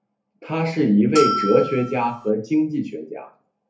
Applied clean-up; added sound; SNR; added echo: none; Bell; 4 dB; reverberation time 0.3 s.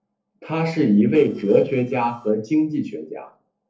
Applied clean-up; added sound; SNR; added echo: neural separator model SepFormer DNS4.